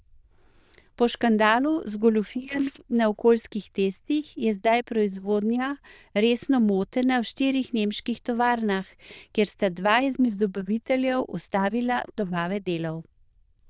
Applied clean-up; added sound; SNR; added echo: neural diffusion model UNIVERSE++.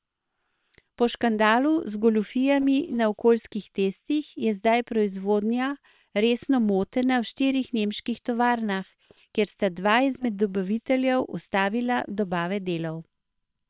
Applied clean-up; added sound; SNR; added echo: neural separator model SepFormer WHAM!.